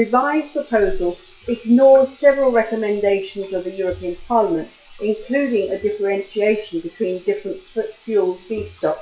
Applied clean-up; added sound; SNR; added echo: classical method WPE with log-MMSE.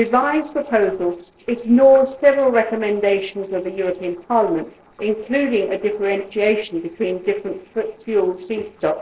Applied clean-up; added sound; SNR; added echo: neural separator model SepFormer DNS4.